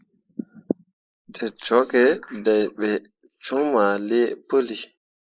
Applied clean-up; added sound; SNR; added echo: neural mask model Resemble Enhance denoiser.